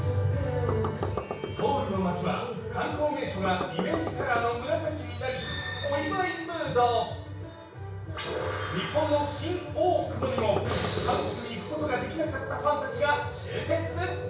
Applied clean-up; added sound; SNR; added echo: none; Knock; 6 dB; reverberation time 0.6 s.